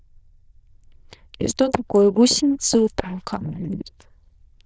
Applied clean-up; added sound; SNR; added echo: neural diffusion model UNIVERSE++.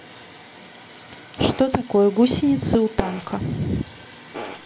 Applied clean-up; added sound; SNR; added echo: none; Fart; 11 dB; none.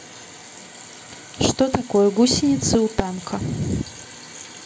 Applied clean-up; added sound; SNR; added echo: none; none; none; none.